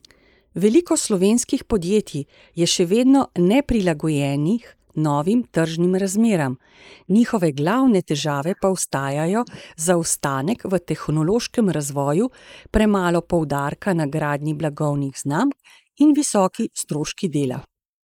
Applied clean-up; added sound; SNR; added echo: neural mask model Resemble Enhance denoiser.